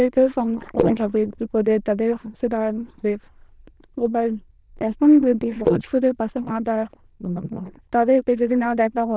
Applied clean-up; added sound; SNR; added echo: neural diffusion model UNIVERSE++.